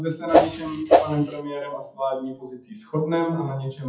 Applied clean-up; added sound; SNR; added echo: classical method WPE with log-MMSE.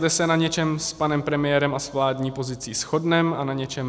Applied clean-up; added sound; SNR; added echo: none; none; none; none.